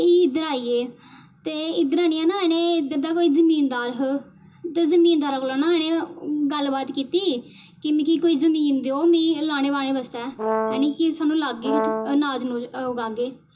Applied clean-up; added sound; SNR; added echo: none; Brass instrument; 5 dB; reverberation time 0.2 s.